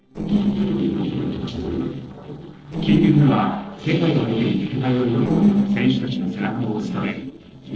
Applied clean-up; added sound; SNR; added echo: neural separator model SepFormer DNS4.